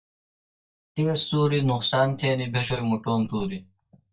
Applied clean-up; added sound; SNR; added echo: neural mask model DeepFilterNet 3.